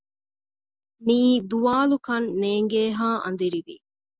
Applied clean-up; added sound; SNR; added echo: none; none; none; none.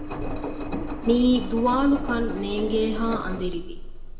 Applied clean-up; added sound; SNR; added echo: none; Engine; 5 dB; reverberation time 0.8 s.